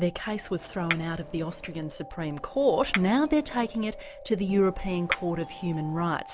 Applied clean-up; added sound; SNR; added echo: none; Chink, clink; 12 dB; none.